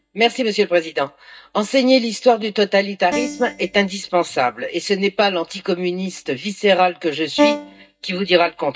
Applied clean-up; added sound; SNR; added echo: neural mask model DeepFilterNet 3.